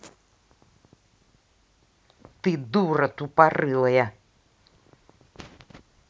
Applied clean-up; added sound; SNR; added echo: none; none; none; none.